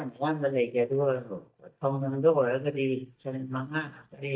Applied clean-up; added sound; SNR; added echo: neural mask model DeepFilterNet 3.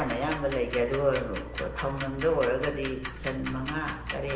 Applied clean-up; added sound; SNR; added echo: none; Tick-tock; 8 dB; reverberation time 0.9 s.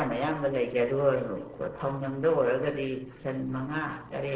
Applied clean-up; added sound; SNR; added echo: neural separator model SepFormer DNS4.